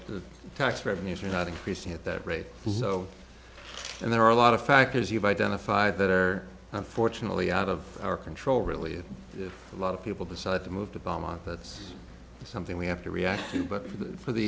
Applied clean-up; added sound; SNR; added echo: none; none; none; none.